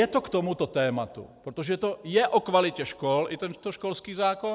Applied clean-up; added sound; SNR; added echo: none; none; none; none.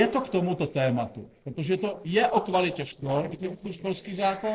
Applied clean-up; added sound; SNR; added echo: neural separator model SepFormer DNS4.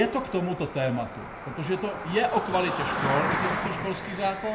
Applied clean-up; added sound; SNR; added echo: none; Cricket; 4 dB; reverberation time 0.9 s.